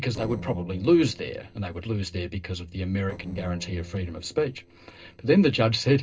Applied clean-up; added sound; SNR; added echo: neural separator model SepFormer DNS4.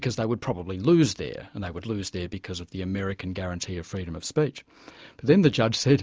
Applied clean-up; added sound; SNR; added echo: none; none; none; none.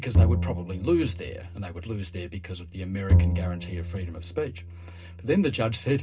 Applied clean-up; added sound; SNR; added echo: none; Bowed string instrument; -2 dB; reverberation time 0.2 s.